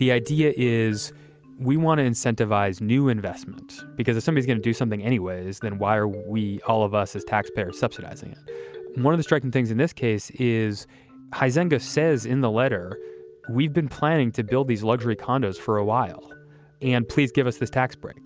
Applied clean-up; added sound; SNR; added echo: none; none; none; none.